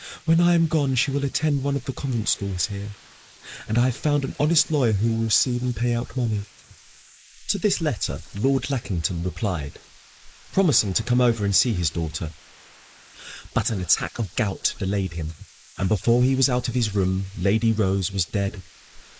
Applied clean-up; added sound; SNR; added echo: neural mask model Resemble Enhance denoiser.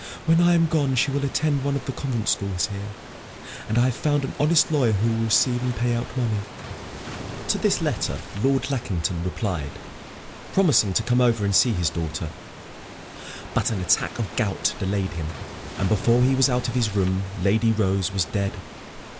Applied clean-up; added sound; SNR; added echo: none; Waves, surf; 13 dB; none.